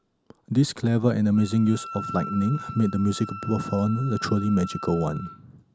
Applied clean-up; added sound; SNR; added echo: none; Wind instrument, woodwind instrument; 14 dB; none.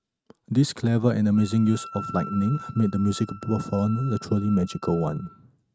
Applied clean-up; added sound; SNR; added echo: neural mask model RNNoise.